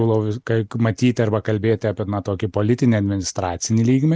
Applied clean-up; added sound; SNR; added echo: none; none; none; none.